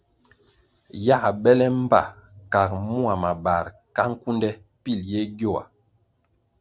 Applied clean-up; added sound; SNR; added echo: none; none; none; none.